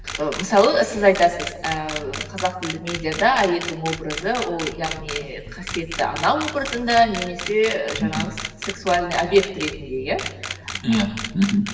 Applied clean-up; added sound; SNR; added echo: none; Camera; 11 dB; reverberation time 1.1 s.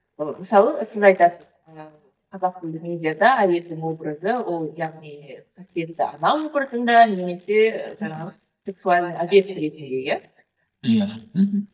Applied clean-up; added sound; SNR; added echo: neural mask model DeepFilterNet 3.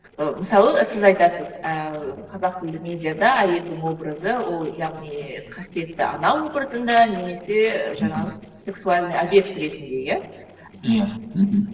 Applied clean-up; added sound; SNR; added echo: neural separator model SepFormer DNS4.